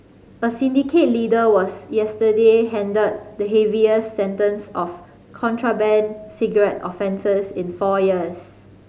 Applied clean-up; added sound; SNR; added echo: none; none; none; none.